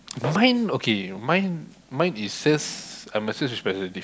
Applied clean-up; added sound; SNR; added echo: none; none; none; none.